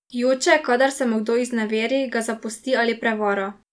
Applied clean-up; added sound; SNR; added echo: none; none; none; none.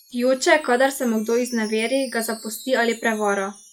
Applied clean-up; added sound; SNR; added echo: classical method log-MMSE.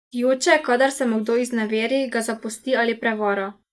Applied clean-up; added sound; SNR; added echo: neural mask model DeepFilterNet 3.